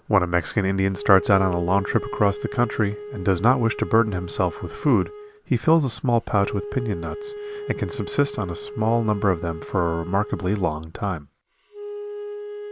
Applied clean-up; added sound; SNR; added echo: none; Wind instrument, woodwind instrument; 12 dB; none.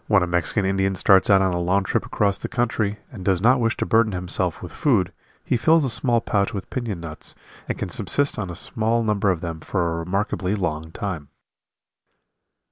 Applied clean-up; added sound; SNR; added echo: none; none; none; none.